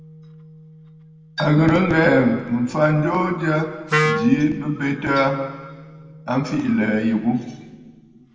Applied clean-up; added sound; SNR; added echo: none; Wind instrument, woodwind instrument; 10 dB; reverberation time 1.6 s.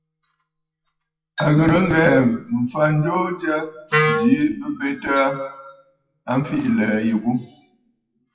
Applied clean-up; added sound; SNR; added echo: classical method WPE with log-MMSE.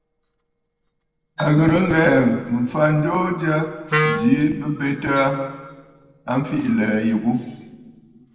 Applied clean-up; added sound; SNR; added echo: neural separator model SepFormer DNS4.